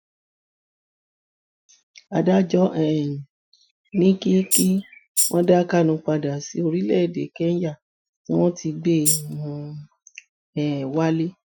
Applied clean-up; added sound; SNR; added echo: classical method Wiener filter.